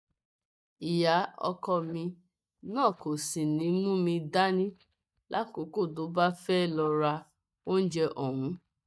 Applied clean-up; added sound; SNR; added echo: neural mask model DeepFilterNet 3.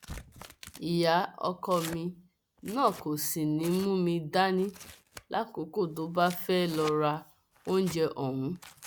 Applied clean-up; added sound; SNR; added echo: none; Tearing; 19 dB; none.